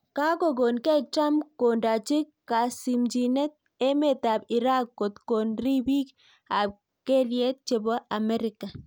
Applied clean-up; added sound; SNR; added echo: none; none; none; none.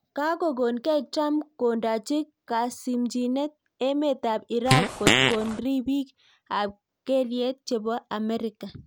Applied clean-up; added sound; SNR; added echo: none; Fart; -5 dB; none.